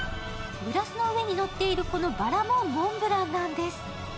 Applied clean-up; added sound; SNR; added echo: none; Purr; 14 dB; none.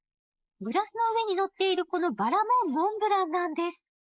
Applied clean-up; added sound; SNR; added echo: neural mask model Resemble Enhance denoiser.